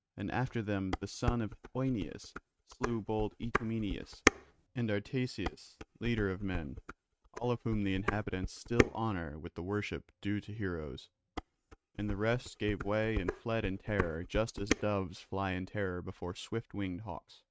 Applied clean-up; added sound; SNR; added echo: neural mask model RNNoise.